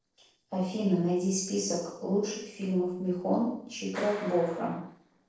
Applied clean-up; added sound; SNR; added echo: neural separator model SepFormer DNS4.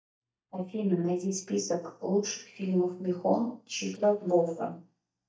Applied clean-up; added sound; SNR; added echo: neural mask model DeepFilterNet 3.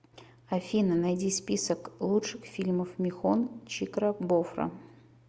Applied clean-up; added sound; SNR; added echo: none; none; none; none.